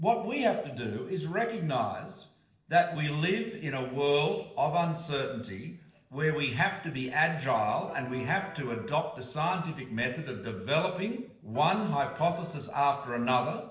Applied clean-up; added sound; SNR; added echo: neural separator model SepFormer DNS4.